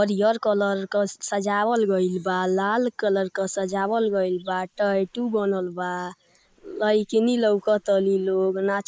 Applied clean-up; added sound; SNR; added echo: neural mask model Resemble Enhance denoiser.